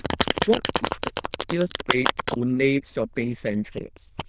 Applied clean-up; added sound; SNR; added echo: neural diffusion model UNIVERSE++.